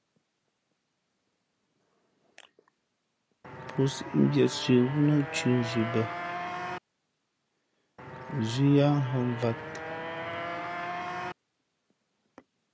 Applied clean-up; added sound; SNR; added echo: none; Motorcycle; 7 dB; none.